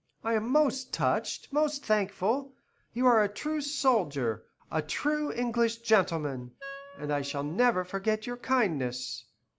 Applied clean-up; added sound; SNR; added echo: none; Wind instrument, woodwind instrument; 19 dB; none.